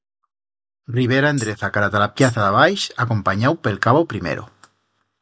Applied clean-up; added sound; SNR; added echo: none; Tambourine; 17 dB; none.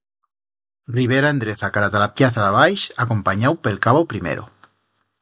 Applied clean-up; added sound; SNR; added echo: none; none; none; none.